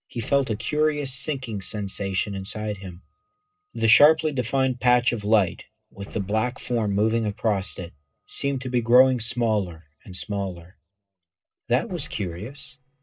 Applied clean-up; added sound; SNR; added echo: neural separator model SepFormer DNS4.